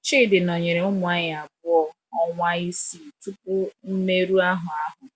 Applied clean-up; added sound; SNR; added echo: none; none; none; none.